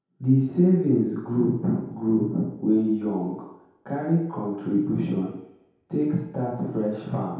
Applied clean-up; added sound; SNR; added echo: none; none; none; reverberation time 0.8 s.